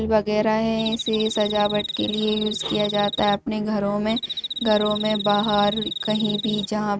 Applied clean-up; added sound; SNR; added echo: neural mask model RNNoise.